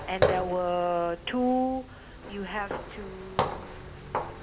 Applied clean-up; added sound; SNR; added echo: none; Walk, footsteps; 3 dB; reverberation time 2.4 s.